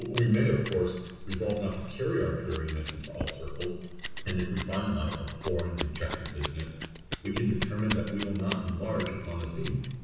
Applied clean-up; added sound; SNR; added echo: none; Scissors; 4 dB; reverberation time 1.1 s.